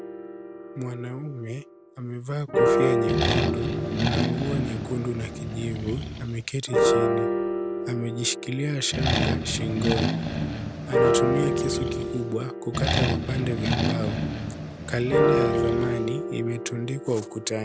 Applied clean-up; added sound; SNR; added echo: none; Piano + Accelerating, revving, vroom; -4 dB; none.